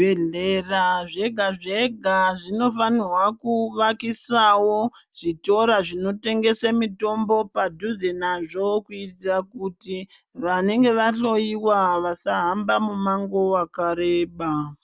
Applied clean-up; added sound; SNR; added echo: none; none; none; none.